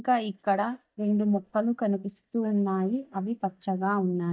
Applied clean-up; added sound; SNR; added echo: neural mask model DeepFilterNet 3.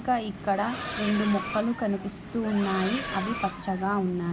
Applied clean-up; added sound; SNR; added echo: none; Accelerating, revving, vroom; 9 dB; none.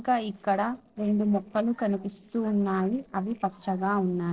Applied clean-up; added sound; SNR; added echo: neural separator model SepFormer DNS4.